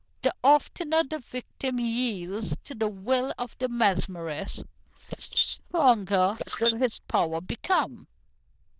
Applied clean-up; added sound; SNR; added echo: neural diffusion model UNIVERSE++.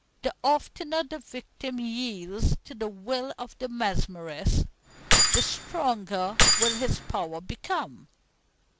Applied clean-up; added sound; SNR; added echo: none; Keys jangling; -5 dB; none.